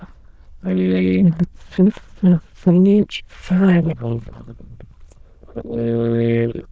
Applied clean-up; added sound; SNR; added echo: neural diffusion model UNIVERSE++.